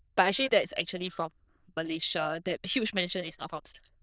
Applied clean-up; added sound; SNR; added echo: neural diffusion model UNIVERSE++.